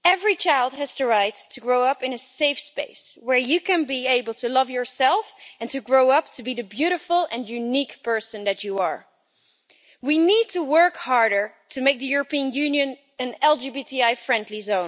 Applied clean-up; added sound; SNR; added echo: none; none; none; none.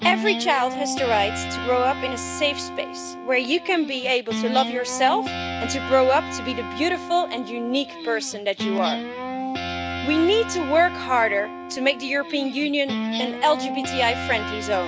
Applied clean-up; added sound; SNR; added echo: none; Guitar; 6 dB; none.